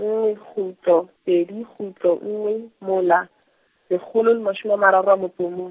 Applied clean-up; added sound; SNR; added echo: none; none; none; none.